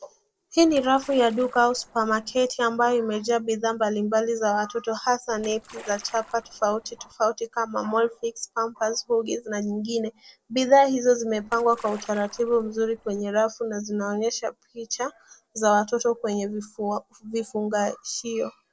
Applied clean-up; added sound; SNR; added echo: neural separator model SepFormer DNS4.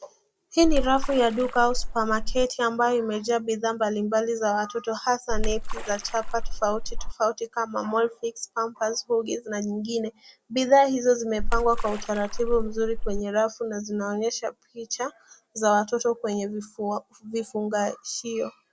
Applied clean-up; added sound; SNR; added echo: none; Splash, splatter; 0 dB; none.